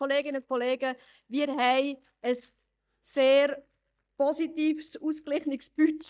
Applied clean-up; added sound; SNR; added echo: neural mask model DeepFilterNet 3.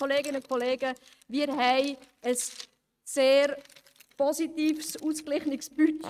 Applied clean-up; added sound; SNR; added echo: neural mask model RNNoise.